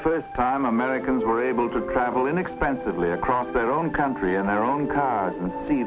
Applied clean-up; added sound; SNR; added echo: none; none; none; none.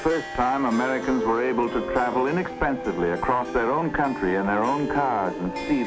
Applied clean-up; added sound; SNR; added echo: none; Harp; 17 dB; none.